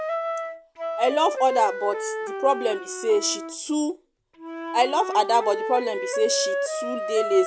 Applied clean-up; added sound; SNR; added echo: none; Wind instrument, woodwind instrument; 5 dB; none.